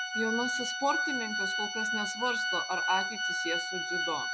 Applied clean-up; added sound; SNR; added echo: none; Organ; -2 dB; none.